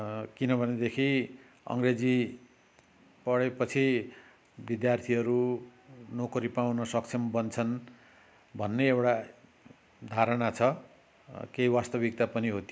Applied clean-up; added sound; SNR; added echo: none; none; none; none.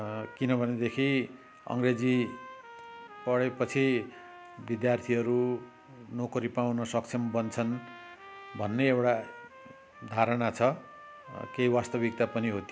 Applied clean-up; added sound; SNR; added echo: none; Trumpet; 19 dB; none.